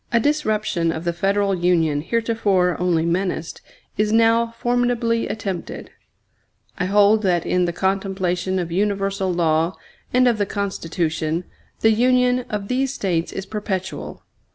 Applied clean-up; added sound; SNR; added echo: none; none; none; none.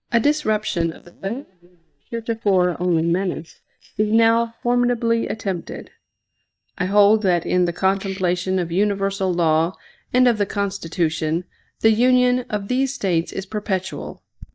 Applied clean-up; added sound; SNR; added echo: neural mask model DeepFilterNet 3.